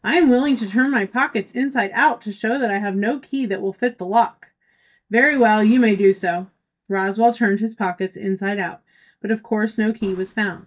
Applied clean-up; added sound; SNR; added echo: neural mask model DeepFilterNet 3.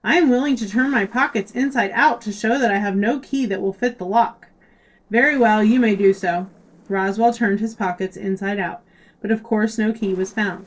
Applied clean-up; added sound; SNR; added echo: neural separator model SepFormer DNS4.